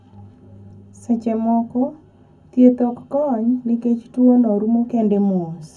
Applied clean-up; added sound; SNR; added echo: none; none; none; reverberation time 0.3 s.